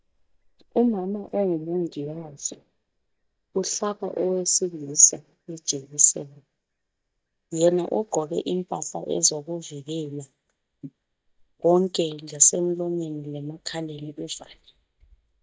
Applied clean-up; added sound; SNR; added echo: neural mask model DeepFilterNet 3.